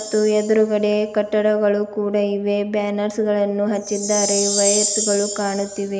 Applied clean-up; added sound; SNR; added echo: none; Chime; 7 dB; none.